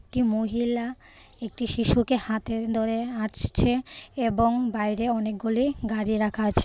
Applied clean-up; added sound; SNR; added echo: none; none; none; none.